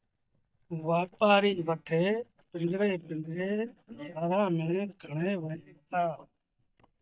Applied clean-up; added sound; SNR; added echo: neural mask model DeepFilterNet 3.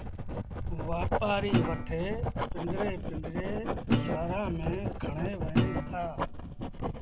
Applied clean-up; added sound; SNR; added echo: none; Guitar + Writing; -4 dB; none.